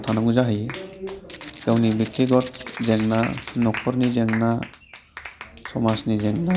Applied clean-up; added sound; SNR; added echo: none; Rattle (instrument) + Clapping; 14 dB; none.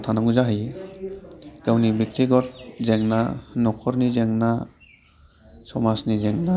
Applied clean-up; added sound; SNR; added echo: none; none; none; none.